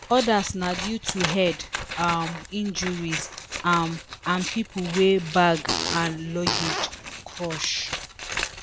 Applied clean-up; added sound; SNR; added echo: none; Scissors + Fart; 6 dB; none.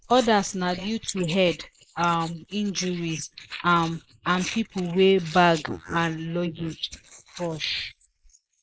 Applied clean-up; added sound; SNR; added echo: neural mask model Resemble Enhance denoiser.